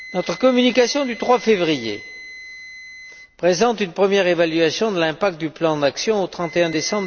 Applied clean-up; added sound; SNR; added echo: none; Wind instrument, woodwind instrument; 19 dB; none.